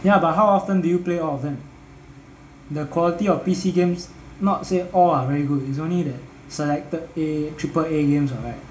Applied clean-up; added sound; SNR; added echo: none; none; none; reverberation time 0.4 s.